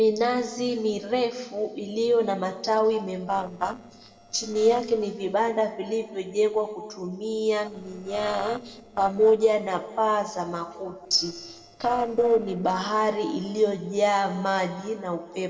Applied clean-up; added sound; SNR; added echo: neural separator model SepFormer DNS4.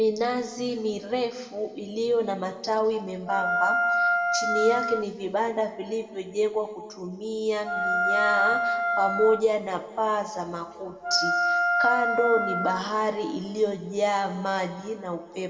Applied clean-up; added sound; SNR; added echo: none; Wind instrument, woodwind instrument; -2 dB; reverberation time 1.6 s.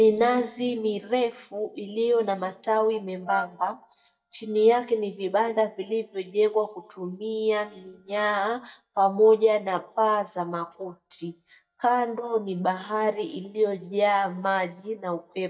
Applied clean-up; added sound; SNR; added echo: neural mask model DeepFilterNet 3.